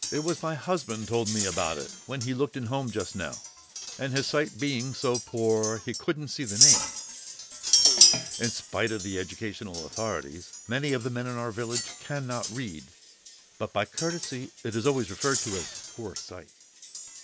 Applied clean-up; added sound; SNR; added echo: none; Chink, clink; -1 dB; none.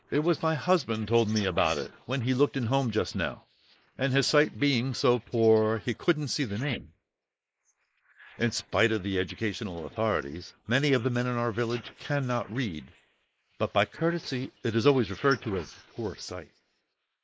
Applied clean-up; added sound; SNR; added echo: neural mask model Resemble Enhance denoiser.